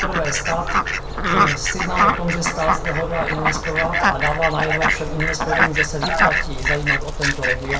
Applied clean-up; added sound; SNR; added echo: none; Fowl; -4 dB; reverberation time 0.6 s.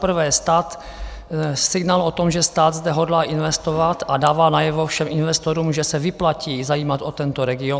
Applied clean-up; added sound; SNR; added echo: none; none; none; none.